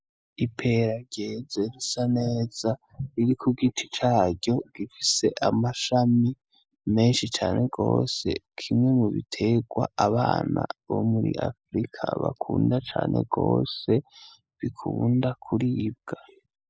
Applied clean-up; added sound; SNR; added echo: neural mask model Resemble Enhance denoiser.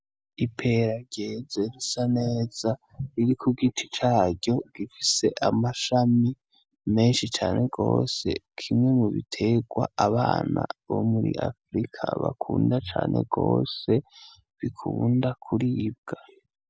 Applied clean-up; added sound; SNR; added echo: none; none; none; none.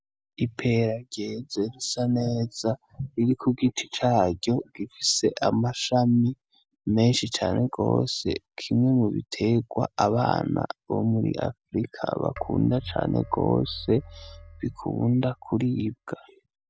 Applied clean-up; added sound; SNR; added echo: none; Keyboard (musical); 19 dB; none.